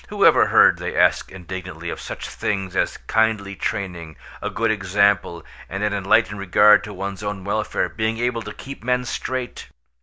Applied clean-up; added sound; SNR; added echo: none; none; none; none.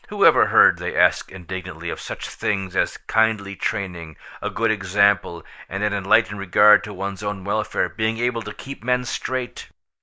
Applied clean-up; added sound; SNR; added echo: neural mask model Resemble Enhance denoiser.